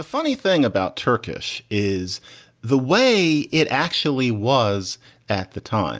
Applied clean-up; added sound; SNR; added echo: none; none; none; none.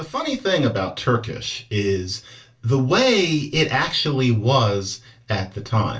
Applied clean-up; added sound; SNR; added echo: none; none; none; reverberation time 0.2 s.